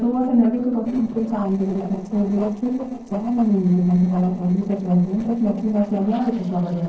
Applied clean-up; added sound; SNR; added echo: neural separator model SepFormer DNS4.